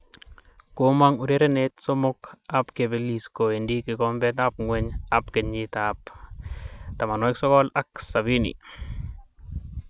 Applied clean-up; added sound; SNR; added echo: none; none; none; none.